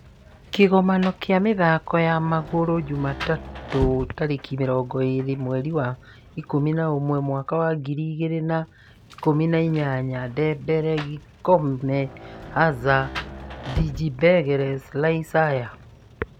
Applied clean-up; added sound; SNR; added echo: none; Rain; 15 dB; none.